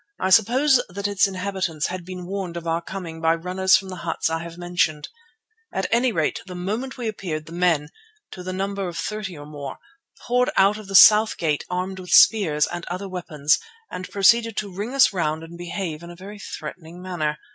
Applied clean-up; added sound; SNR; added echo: none; none; none; none.